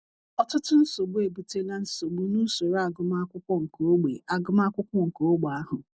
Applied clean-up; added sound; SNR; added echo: none; none; none; none.